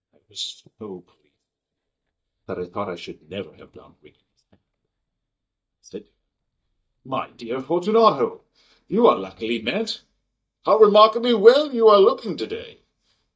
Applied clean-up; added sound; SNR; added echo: neural mask model DeepFilterNet 3.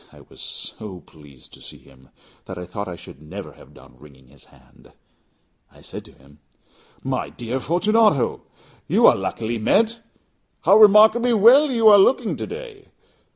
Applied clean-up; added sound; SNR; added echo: none; none; none; none.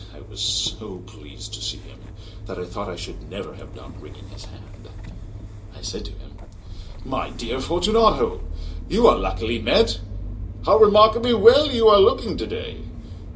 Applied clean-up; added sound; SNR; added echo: none; Engine starting / Motor vehicle (road); 10 dB; reverberation time 0.2 s.